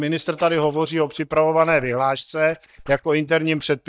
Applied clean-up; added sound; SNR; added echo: neural mask model DeepFilterNet 3.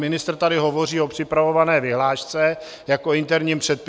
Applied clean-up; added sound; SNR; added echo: none; none; none; none.